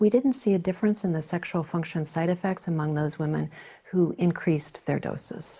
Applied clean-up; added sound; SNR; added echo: none; none; none; none.